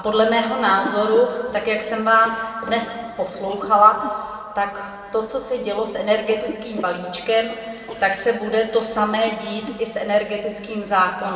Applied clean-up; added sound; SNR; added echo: none; Cough; 19 dB; reverberation time 2.0 s.